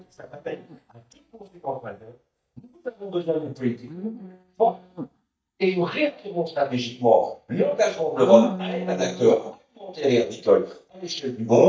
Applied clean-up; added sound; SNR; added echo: neural mask model DeepFilterNet 3.